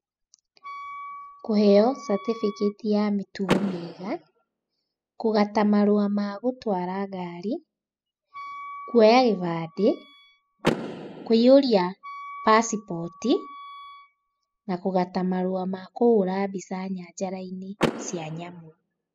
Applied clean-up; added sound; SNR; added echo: classical method spectral subtraction.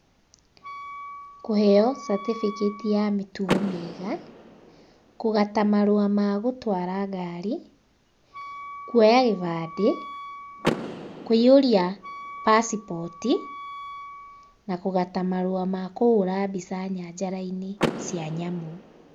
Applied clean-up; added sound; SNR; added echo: none; Wind instrument, woodwind instrument + Door / Car; 12 dB; none.